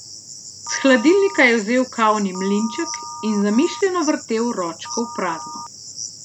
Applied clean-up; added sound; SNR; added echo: none; Cricket + Telephone; 13 dB; none.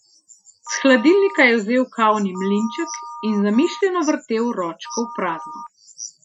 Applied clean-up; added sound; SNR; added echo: classical method Wiener filter.